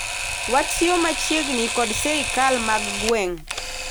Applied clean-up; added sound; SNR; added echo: none; Camera; 3 dB; none.